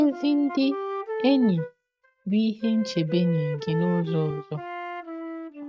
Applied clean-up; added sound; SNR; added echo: neural mask model RNNoise.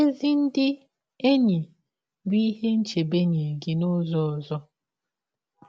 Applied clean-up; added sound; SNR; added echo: none; none; none; none.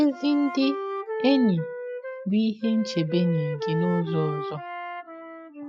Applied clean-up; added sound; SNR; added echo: classical method Wiener filter.